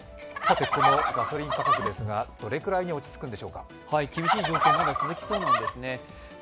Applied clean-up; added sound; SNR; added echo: none; Fowl; -5 dB; none.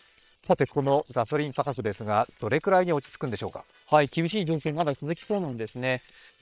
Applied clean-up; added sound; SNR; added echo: neural separator model SepFormer WHAM!.